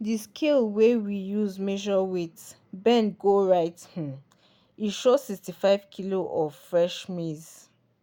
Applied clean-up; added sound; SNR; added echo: none; none; none; none.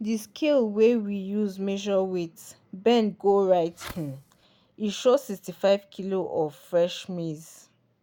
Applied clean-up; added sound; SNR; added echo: none; Fireworks; 19 dB; none.